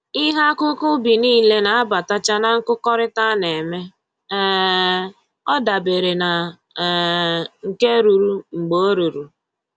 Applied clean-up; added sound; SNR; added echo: none; none; none; none.